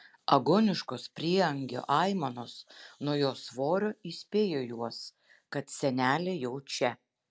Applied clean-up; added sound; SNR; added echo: none; none; none; none.